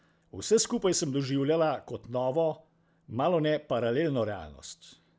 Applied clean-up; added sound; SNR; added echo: none; none; none; none.